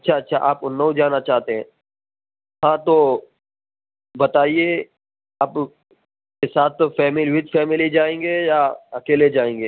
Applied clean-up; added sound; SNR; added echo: none; none; none; none.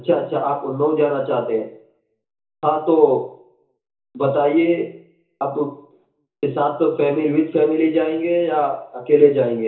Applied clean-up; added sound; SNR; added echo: none; none; none; reverberation time 0.7 s.